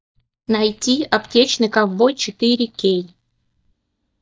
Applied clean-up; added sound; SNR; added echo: neural mask model DeepFilterNet 3.